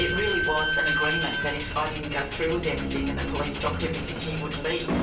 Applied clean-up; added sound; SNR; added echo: none; Squeak / Slam; -1 dB; reverberation time 0.3 s.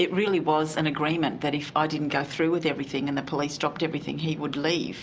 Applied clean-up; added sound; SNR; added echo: none; none; none; none.